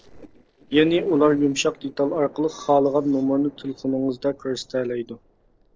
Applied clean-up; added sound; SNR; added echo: neural separator model SepFormer DNS4.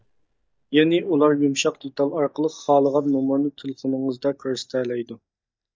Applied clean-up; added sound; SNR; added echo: neural mask model DeepFilterNet 3.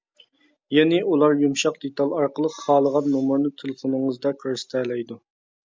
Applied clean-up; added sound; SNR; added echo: none; none; none; none.